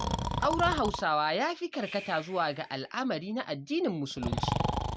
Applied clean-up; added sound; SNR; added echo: none; Breathing; 4 dB; none.